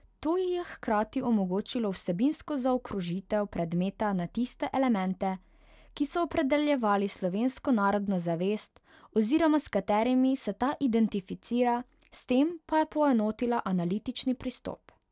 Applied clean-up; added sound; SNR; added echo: none; none; none; none.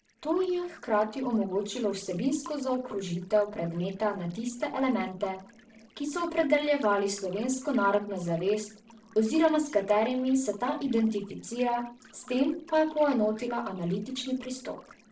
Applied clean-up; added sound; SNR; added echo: neural separator model SepFormer DNS4.